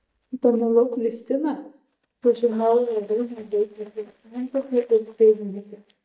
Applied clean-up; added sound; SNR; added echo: neural mask model DeepFilterNet 3.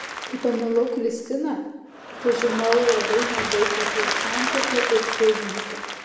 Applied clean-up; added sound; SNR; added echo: none; Applause / Crowd; 3 dB; reverberation time 0.9 s.